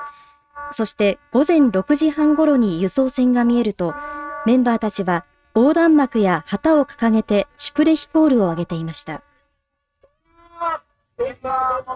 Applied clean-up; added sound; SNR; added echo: neural mask model RNNoise.